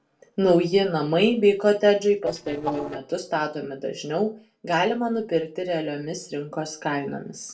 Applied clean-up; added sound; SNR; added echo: neural separator model SepFormer DNS4.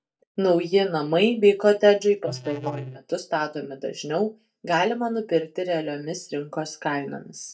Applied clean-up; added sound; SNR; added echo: neural mask model DeepFilterNet 3.